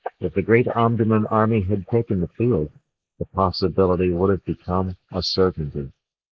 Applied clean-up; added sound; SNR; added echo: neural mask model Resemble Enhance denoiser.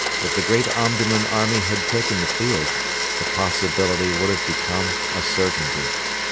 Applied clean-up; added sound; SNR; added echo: none; Domestic sounds, home sounds; -1 dB; none.